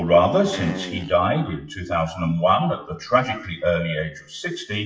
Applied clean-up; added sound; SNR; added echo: classical method WPE with log-MMSE.